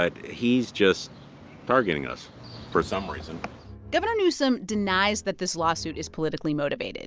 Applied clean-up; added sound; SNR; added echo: none; Bowed string instrument; 19 dB; none.